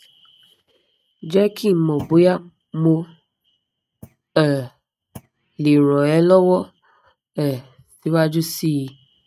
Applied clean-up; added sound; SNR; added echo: neural mask model RNNoise.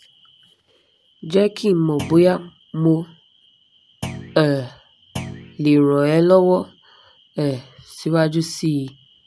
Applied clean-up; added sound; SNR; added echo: none; Thump, thud; 12 dB; none.